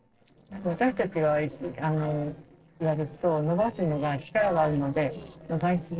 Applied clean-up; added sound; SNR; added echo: neural separator model SepFormer DNS4.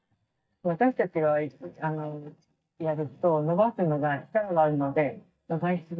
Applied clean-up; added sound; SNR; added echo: neural mask model DeepFilterNet 3.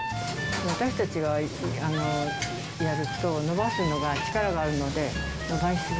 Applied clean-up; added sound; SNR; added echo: none; none; none; none.